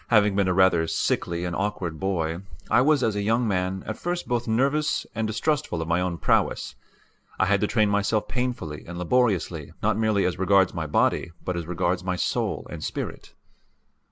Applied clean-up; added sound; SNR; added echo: none; none; none; none.